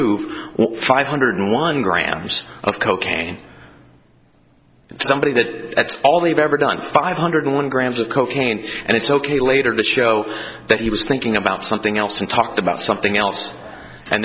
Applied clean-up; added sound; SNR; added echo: none; none; none; none.